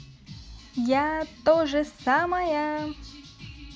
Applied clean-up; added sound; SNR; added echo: none; none; none; none.